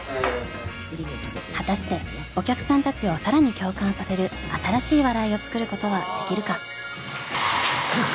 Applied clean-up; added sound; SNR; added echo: none; none; none; none.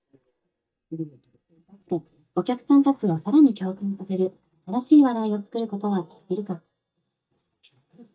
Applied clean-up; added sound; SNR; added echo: neural mask model DeepFilterNet 3.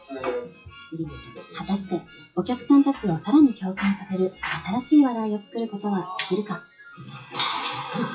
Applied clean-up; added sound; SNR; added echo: classical method WPE with log-MMSE.